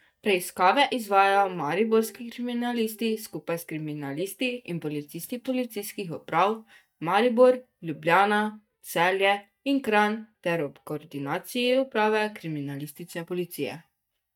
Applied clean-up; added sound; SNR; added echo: neural mask model DeepFilterNet 3.